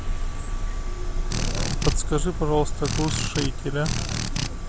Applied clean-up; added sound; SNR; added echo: none; Drill; 4 dB; none.